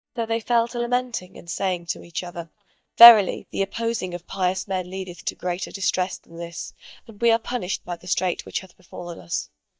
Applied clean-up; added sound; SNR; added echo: neural mask model DeepFilterNet 3.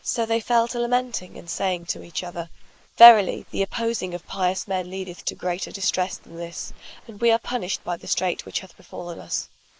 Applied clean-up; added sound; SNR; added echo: neural mask model Resemble Enhance denoiser.